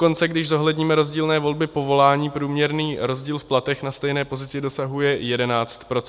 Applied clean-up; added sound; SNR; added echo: none; none; none; none.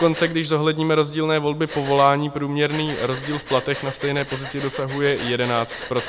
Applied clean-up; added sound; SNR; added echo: none; Breathing; 13 dB; none.